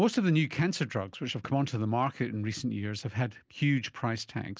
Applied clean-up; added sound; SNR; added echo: none; none; none; none.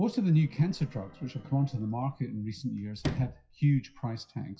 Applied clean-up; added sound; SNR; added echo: classical method WPE with log-MMSE.